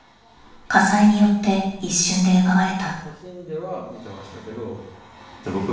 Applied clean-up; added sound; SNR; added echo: none; none; none; reverberation time 0.7 s.